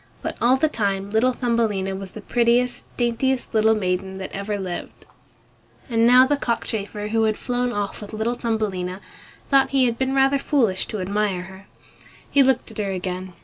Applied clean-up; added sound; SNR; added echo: none; none; none; none.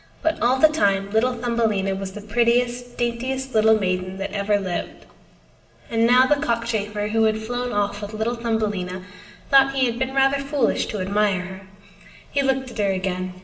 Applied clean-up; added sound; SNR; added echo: none; none; none; reverberation time 0.9 s.